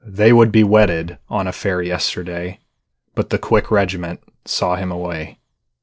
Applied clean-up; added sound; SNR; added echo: neural separator model SepFormer DNS4.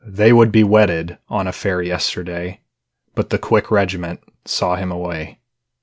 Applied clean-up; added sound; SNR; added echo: none; none; none; none.